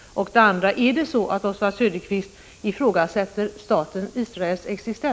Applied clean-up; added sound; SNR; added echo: none; none; none; none.